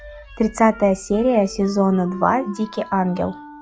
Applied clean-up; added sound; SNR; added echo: classical method log-MMSE.